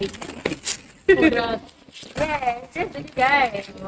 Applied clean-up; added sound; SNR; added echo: neural mask model RNNoise.